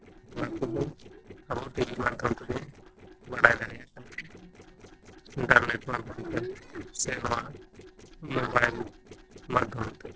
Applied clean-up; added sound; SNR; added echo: neural separator model SepFormer DNS4.